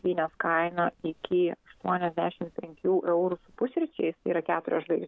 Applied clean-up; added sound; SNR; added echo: none; none; none; none.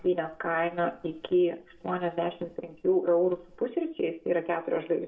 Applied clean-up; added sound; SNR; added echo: none; none; none; reverberation time 0.4 s.